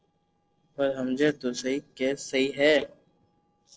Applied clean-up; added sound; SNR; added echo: neural separator model SepFormer DNS4.